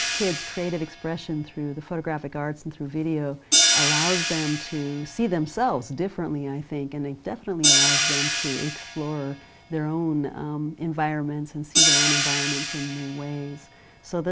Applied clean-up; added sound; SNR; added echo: none; Hi-hat; -2 dB; none.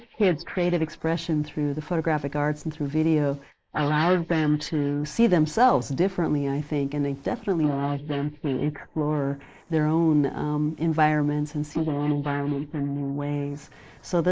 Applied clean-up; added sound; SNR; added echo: neural mask model Resemble Enhance denoiser.